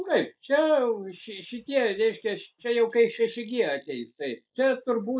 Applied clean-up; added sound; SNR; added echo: neural mask model Resemble Enhance denoiser.